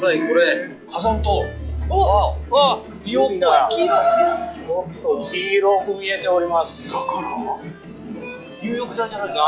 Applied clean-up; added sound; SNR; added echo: classical method log-MMSE.